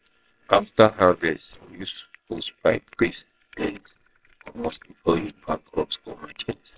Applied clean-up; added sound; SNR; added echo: neural separator model SepFormer WHAMR!.